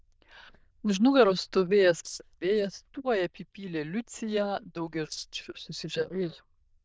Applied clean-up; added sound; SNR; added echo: neural diffusion model UNIVERSE++.